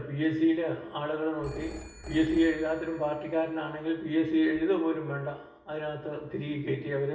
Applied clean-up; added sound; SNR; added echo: none; Telephone; 17 dB; reverberation time 0.2 s.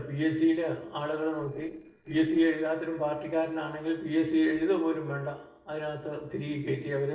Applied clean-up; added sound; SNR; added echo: neural separator model SepFormer DNS4.